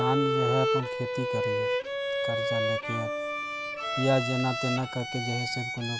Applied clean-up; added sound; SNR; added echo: none; Bowed string instrument; -2 dB; none.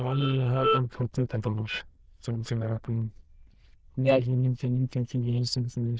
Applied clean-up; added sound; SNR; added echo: neural diffusion model UNIVERSE++.